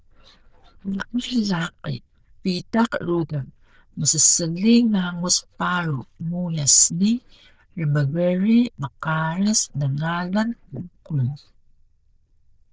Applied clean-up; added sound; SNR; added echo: neural diffusion model UNIVERSE++.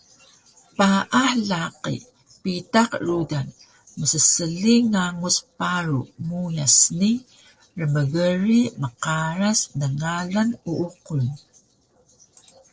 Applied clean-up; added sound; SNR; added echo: neural separator model SepFormer DNS4.